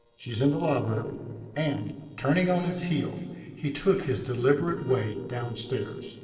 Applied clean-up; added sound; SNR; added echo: neural separator model SepFormer DNS4.